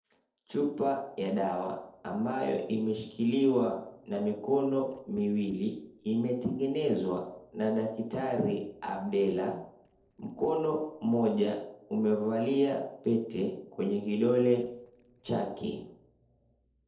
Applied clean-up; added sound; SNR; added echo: neural separator model SepFormer DNS4.